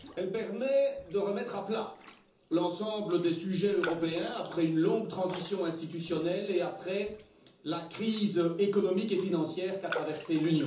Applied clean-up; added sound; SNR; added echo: none; Raindrop; 16 dB; reverberation time 0.6 s.